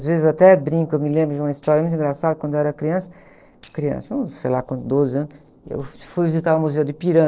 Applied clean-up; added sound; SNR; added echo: neural separator model SepFormer DNS4.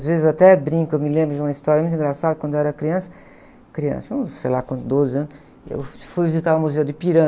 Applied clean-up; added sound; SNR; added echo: none; none; none; none.